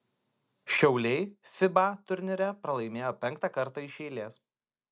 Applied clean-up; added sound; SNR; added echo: none; none; none; none.